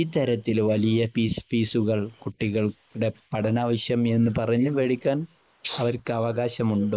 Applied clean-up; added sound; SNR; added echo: neural mask model Resemble Enhance denoiser.